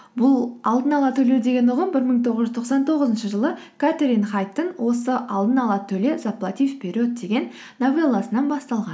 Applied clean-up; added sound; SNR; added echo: none; none; none; none.